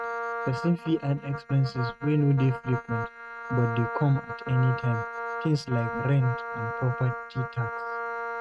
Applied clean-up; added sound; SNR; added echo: neural mask model RNNoise.